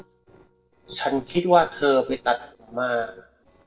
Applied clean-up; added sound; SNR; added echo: neural separator model SepFormer DNS4.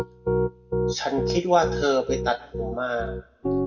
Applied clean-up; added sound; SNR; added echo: none; Piano; 2 dB; reverberation time 0.9 s.